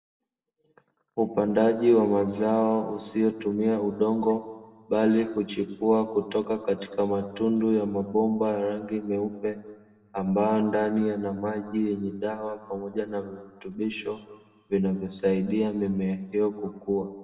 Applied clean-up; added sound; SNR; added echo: none; none; none; reverberation time 1.1 s.